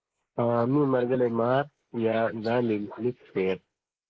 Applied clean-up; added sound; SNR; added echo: neural mask model Resemble Enhance denoiser.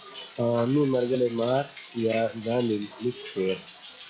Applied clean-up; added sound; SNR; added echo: classical method log-MMSE.